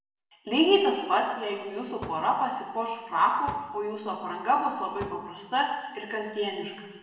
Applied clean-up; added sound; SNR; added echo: none; Fireworks; 18 dB; reverberation time 1.2 s.